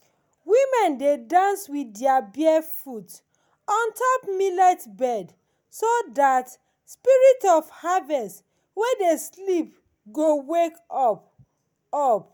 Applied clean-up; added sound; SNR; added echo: none; none; none; none.